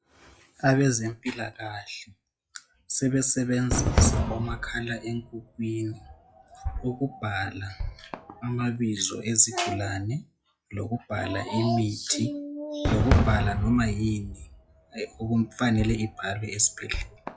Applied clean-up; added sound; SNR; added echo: classical method log-MMSE.